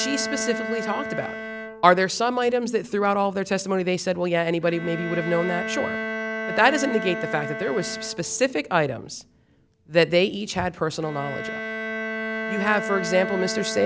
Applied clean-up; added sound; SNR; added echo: none; Bowed string instrument; 8 dB; none.